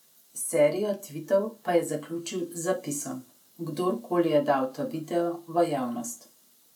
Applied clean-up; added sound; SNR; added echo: none; none; none; none.